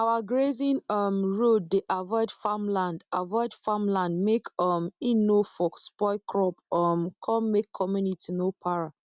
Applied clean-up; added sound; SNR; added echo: none; none; none; none.